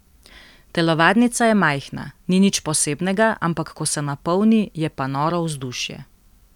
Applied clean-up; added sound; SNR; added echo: none; none; none; none.